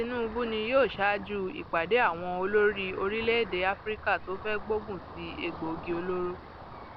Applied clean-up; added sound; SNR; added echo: none; Ocean; 13 dB; none.